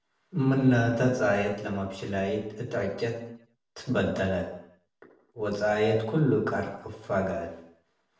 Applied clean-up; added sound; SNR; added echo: none; none; none; reverberation time 0.6 s.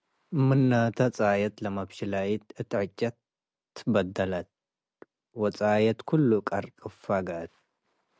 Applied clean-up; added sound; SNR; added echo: none; none; none; none.